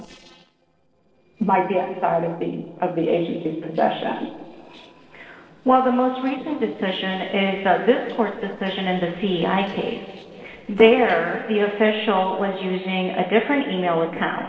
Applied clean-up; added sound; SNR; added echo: neural separator model SepFormer DNS4.